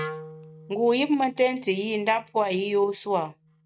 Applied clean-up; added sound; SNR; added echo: neural mask model RNNoise.